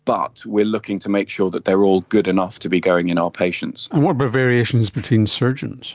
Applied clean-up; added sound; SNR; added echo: none; none; none; none.